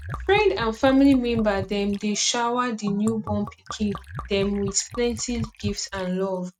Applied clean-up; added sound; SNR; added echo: neural mask model RNNoise.